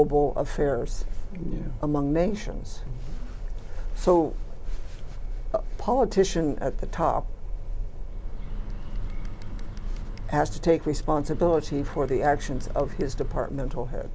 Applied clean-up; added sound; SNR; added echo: none; Bird; 18 dB; none.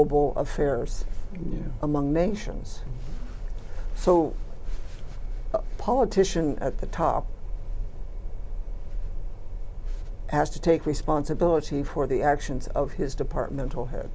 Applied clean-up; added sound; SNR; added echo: none; none; none; none.